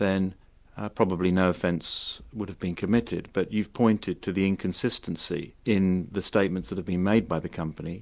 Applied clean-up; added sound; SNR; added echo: none; none; none; none.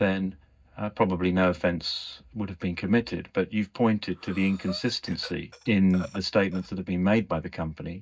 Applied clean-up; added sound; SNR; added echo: neural mask model DeepFilterNet 3.